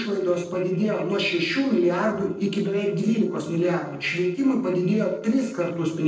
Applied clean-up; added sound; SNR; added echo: neural separator model SepFormer DNS4.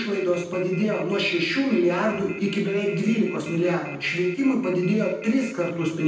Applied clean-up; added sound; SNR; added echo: none; Telephone; 18 dB; reverberation time 0.9 s.